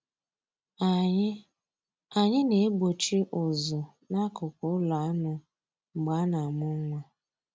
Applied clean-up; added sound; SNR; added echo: none; none; none; none.